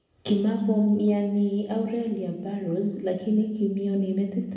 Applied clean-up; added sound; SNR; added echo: none; none; none; reverberation time 1.0 s.